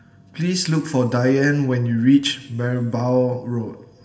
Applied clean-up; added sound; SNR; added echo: none; none; none; reverberation time 1.9 s.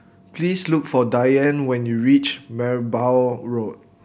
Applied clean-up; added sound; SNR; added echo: none; none; none; none.